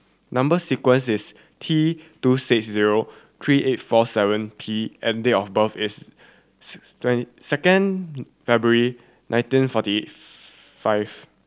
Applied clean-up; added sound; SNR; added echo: none; none; none; none.